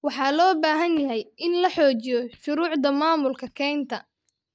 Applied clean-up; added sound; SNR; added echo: neural mask model DeepFilterNet 3.